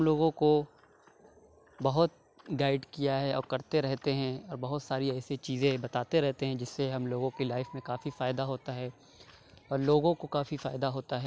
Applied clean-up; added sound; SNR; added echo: none; none; none; none.